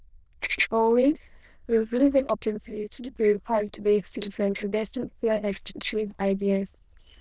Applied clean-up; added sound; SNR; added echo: neural diffusion model UNIVERSE++.